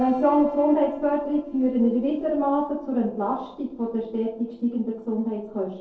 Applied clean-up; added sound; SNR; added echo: neural separator model SepFormer DNS4.